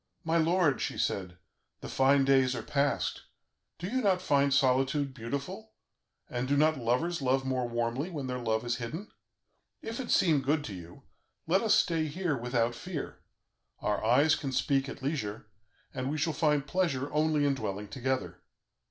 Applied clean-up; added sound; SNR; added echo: none; none; none; none.